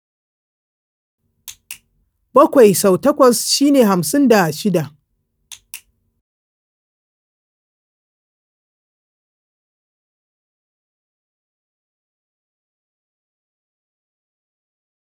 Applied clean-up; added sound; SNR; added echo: none; none; none; none.